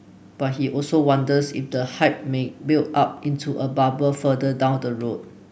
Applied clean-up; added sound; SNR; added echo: none; none; none; none.